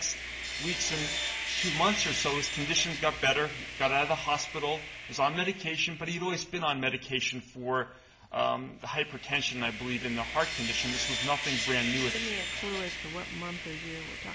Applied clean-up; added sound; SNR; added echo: none; Sawing; 5 dB; none.